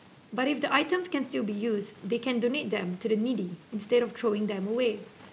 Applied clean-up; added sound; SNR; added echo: none; none; none; none.